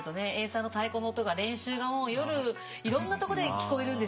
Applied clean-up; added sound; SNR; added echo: none; none; none; none.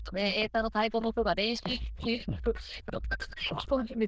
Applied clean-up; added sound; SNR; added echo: neural diffusion model UNIVERSE++.